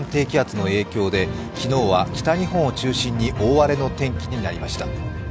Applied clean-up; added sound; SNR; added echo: none; none; none; none.